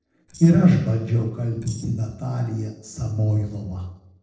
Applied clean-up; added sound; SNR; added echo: neural separator model SepFormer DNS4.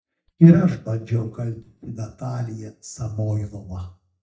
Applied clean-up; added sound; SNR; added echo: neural mask model DeepFilterNet 3.